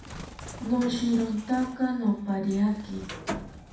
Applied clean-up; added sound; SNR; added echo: none; Bird; 12 dB; reverberation time 0.6 s.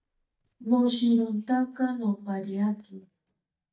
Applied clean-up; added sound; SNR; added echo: neural mask model DeepFilterNet 3.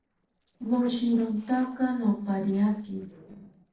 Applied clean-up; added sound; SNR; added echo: neural separator model SepFormer DNS4.